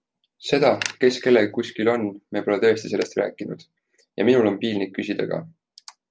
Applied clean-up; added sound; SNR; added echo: none; none; none; none.